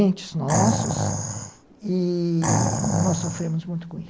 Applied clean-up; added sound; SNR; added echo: none; Animal; 0 dB; none.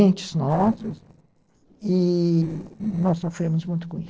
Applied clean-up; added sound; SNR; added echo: neural separator model SepFormer DNS4.